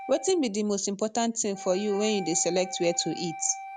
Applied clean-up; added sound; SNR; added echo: none; Wind instrument, woodwind instrument; 13 dB; none.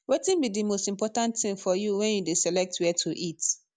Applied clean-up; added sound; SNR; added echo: none; none; none; none.